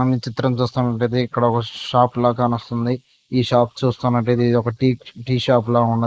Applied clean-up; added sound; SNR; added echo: neural mask model Resemble Enhance denoiser.